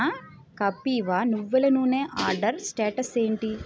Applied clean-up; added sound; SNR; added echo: none; none; none; none.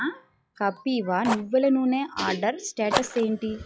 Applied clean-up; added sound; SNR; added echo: classical method log-MMSE.